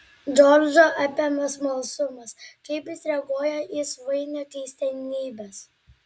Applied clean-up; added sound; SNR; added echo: none; none; none; none.